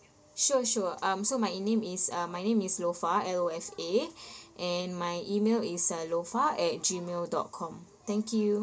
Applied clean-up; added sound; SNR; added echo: none; none; none; none.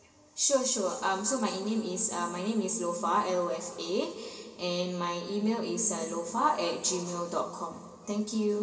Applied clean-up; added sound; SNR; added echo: none; none; none; reverberation time 2.2 s.